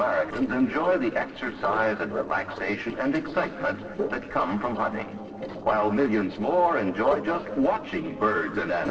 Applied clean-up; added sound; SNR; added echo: neural separator model SepFormer DNS4.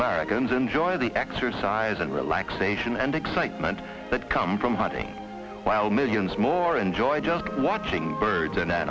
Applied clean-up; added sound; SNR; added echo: none; none; none; none.